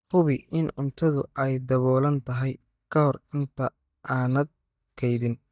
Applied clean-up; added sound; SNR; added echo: neural mask model DeepFilterNet 3.